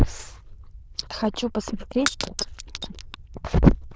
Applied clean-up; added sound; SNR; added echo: neural diffusion model UNIVERSE++.